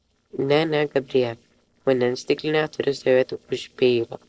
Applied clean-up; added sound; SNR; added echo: neural separator model SepFormer DNS4.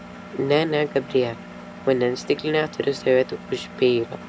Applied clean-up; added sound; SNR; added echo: none; Engine; 15 dB; none.